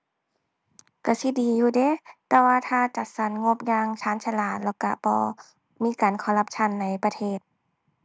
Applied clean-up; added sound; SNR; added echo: none; none; none; none.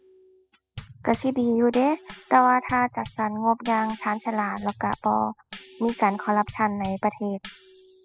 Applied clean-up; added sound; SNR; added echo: classical method spectral subtraction.